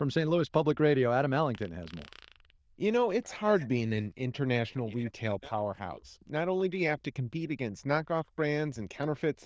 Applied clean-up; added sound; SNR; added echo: neural diffusion model UNIVERSE++.